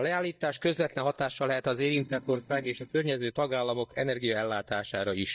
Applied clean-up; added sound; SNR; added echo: neural mask model DeepFilterNet 3.